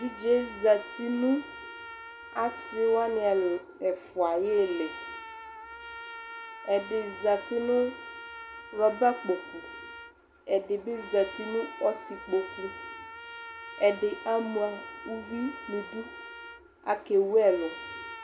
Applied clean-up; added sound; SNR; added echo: none; Trumpet; 14 dB; none.